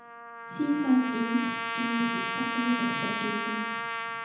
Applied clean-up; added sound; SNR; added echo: none; Trumpet; 2 dB; reverberation time 0.9 s.